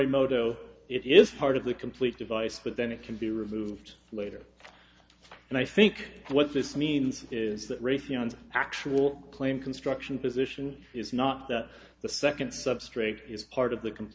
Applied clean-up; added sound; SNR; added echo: none; none; none; none.